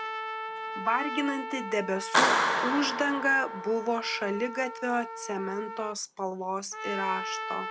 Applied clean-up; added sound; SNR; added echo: none; Trumpet + Clapping; 1 dB; none.